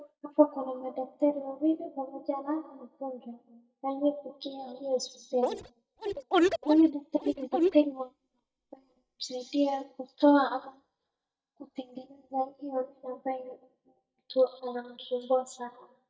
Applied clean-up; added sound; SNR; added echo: neural mask model DeepFilterNet 3.